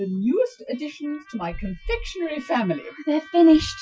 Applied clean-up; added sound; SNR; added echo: classical method Wiener filter.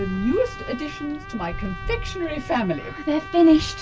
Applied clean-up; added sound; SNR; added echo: none; Trumpet; 15 dB; none.